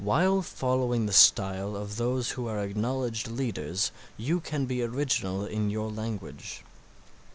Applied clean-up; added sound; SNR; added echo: none; none; none; none.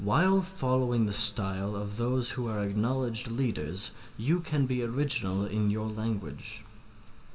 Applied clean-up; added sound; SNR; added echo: none; none; none; reverberation time 1.8 s.